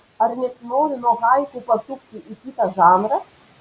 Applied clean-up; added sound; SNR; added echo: none; none; none; none.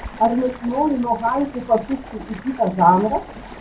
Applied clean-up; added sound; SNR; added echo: none; Stream; 17 dB; reverberation time 0.3 s.